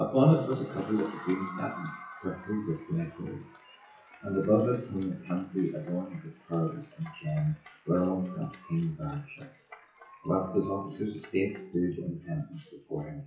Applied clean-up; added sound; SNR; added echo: classical method WPE with log-MMSE.